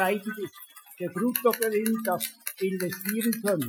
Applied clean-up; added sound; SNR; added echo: classical method Wiener filter.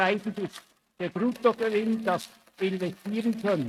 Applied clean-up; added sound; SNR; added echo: neural mask model RNNoise.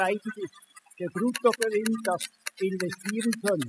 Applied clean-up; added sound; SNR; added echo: classical method spectral subtraction.